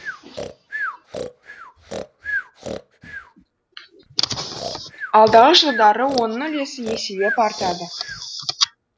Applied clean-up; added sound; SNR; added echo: none; Breathing; 11 dB; none.